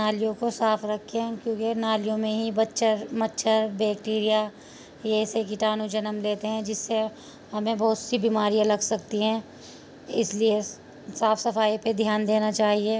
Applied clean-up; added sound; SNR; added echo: none; none; none; none.